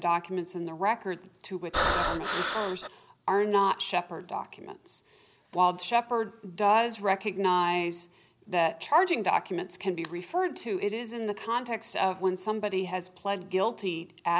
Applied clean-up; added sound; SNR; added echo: none; Breathing; 0 dB; none.